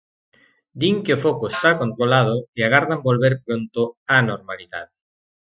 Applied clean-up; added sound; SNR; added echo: classical method Wiener filter.